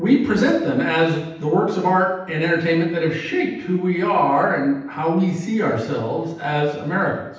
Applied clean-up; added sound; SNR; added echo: none; none; none; reverberation time 0.9 s.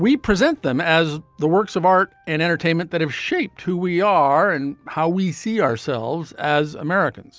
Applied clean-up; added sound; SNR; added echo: none; none; none; none.